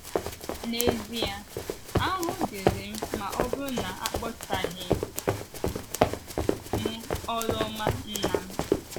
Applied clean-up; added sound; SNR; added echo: none; Run; -5 dB; none.